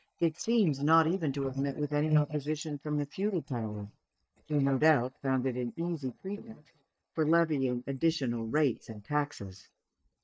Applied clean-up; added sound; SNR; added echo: neural mask model DeepFilterNet 3.